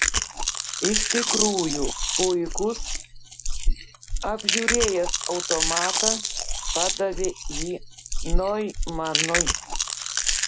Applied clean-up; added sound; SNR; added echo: none; Chewing, mastication; -4 dB; none.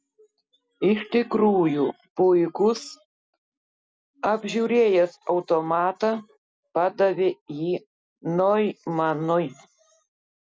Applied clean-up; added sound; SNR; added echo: none; none; none; none.